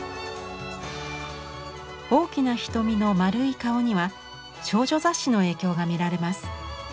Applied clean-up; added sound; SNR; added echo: none; none; none; none.